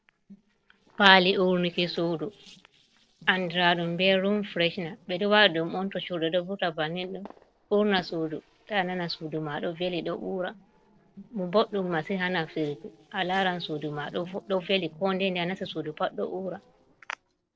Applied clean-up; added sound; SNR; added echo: neural separator model SepFormer DNS4.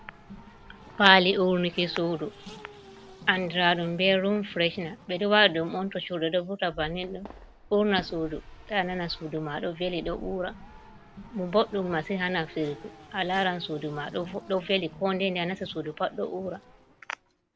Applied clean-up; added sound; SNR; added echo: none; Race car, auto racing + Fireworks; 19 dB; none.